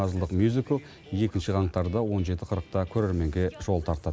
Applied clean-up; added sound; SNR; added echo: none; none; none; none.